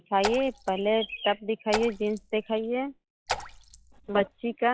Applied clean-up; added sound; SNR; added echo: classical method log-MMSE.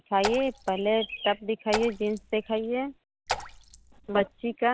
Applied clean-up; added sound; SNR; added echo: none; Raindrop / Splash, splatter; 10 dB; none.